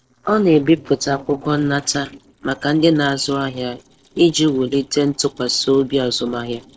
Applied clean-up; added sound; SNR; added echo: neural separator model SepFormer DNS4.